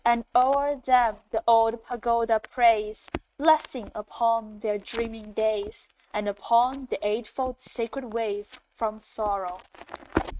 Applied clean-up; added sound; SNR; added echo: neural mask model RNNoise.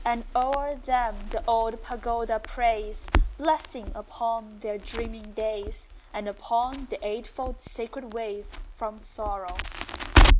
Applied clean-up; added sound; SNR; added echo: none; Crackle; -2 dB; none.